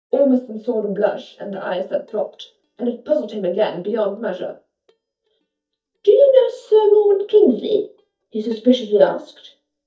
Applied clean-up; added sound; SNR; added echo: neural mask model DeepFilterNet 3.